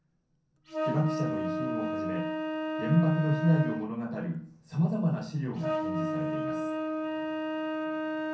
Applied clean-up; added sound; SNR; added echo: none; Wind instrument, woodwind instrument; 2 dB; reverberation time 0.6 s.